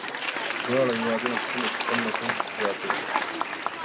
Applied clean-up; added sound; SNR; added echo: none; Applause / Crowd; -2 dB; none.